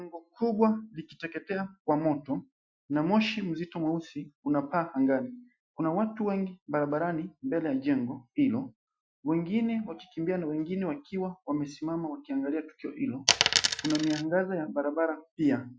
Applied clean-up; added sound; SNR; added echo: classical method Wiener filter.